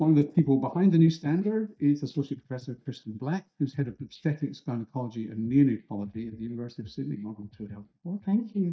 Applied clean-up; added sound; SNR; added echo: neural mask model DeepFilterNet 3.